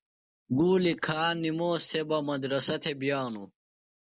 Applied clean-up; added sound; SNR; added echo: neural mask model Resemble Enhance denoiser.